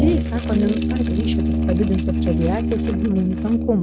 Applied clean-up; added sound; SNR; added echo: neural mask model RNNoise.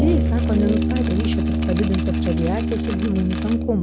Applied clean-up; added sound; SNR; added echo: none; Rattle + Brass instrument; -4 dB; none.